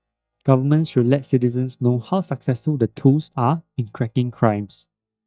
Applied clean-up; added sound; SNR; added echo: neural mask model DeepFilterNet 3.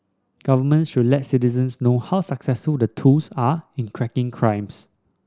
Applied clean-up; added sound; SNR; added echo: none; none; none; none.